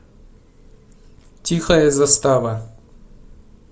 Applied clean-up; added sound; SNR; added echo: none; none; none; none.